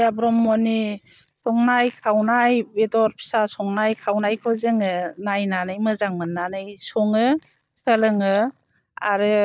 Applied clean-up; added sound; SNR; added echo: neural mask model DeepFilterNet 3.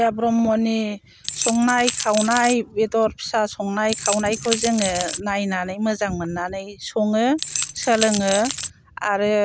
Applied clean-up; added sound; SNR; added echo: none; Rattle / Keys jangling; 5 dB; none.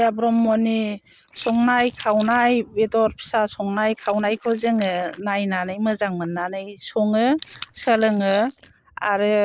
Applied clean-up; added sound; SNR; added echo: neural mask model Resemble Enhance denoiser.